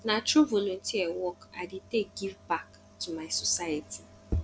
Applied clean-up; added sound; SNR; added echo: none; none; none; none.